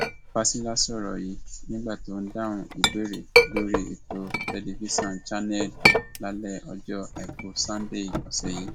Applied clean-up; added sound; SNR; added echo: none; Chink, clink; -3 dB; none.